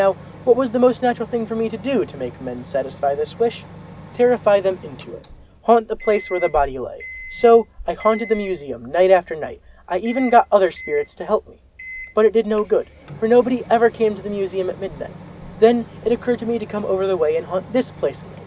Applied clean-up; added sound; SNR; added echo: none; Microwave oven; 19 dB; none.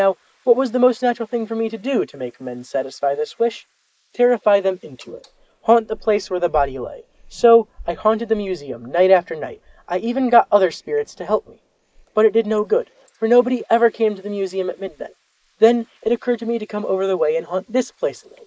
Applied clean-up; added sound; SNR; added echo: neural mask model Resemble Enhance denoiser.